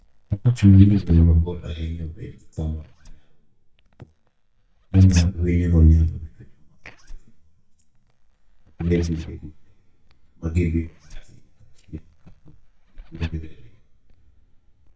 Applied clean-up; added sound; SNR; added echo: neural mask model DeepFilterNet 3.